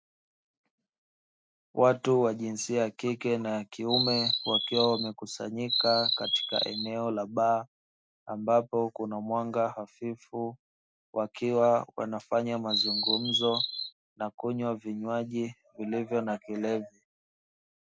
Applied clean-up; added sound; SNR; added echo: none; Chirp, tweet; -1 dB; none.